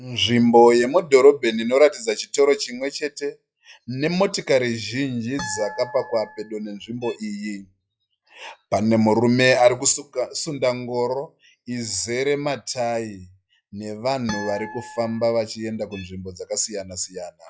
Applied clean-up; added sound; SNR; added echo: classical method log-MMSE.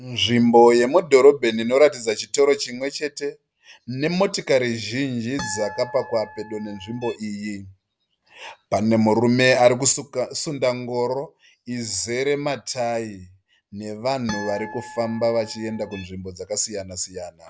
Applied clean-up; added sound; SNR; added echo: none; Harp; 15 dB; none.